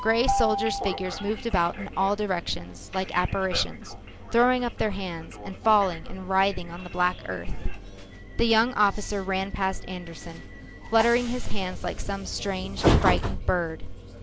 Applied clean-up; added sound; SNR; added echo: none; Train; 6 dB; none.